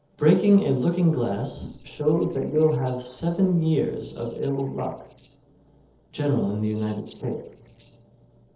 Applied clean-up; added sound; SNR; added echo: neural separator model SepFormer DNS4.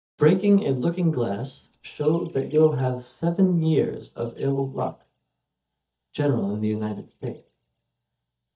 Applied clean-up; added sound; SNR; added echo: neural mask model DeepFilterNet 3.